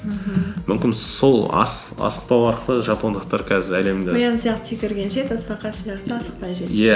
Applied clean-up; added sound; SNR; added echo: none; none; none; none.